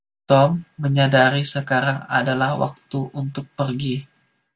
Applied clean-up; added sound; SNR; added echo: none; none; none; none.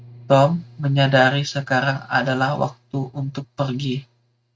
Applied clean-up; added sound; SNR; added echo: neural mask model RNNoise.